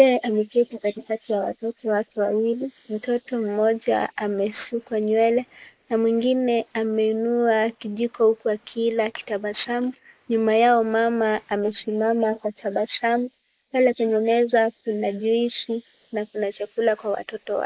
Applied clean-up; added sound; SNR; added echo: neural mask model Resemble Enhance denoiser.